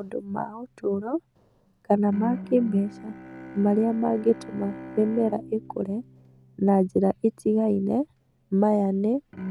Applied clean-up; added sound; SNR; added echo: none; Bowed string instrument; 15 dB; none.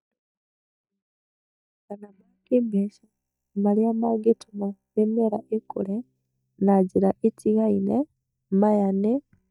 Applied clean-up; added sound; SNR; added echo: neural mask model DeepFilterNet 3.